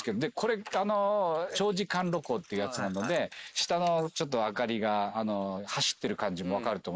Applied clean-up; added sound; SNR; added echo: neural mask model Resemble Enhance denoiser.